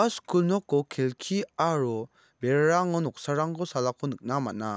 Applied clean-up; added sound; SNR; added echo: none; none; none; none.